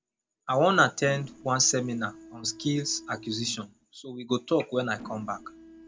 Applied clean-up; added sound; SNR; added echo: none; Mechanisms; 20 dB; none.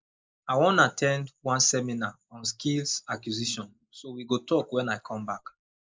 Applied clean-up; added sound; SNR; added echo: neural mask model Resemble Enhance denoiser.